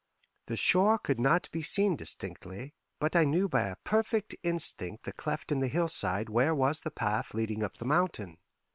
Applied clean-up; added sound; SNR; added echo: neural separator model SepFormer WHAM!.